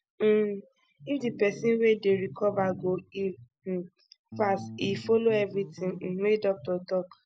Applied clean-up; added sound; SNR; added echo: none; Bass guitar; 13 dB; none.